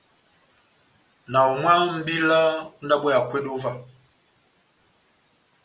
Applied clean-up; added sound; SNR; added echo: none; none; none; none.